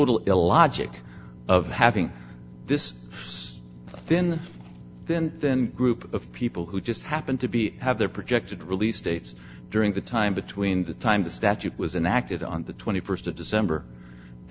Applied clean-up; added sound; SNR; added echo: none; none; none; none.